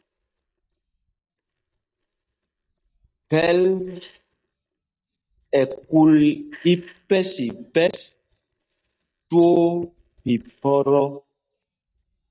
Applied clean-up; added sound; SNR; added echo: neural mask model DeepFilterNet 3.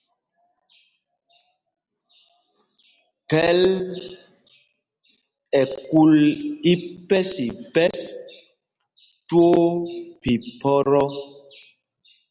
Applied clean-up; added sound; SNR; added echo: none; none; none; none.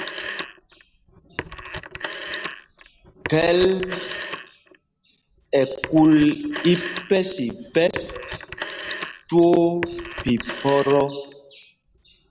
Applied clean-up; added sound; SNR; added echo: none; Telephone; 12 dB; none.